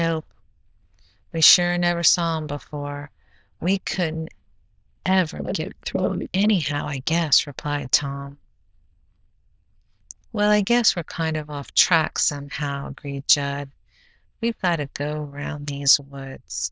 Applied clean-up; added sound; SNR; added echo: neural diffusion model UNIVERSE++.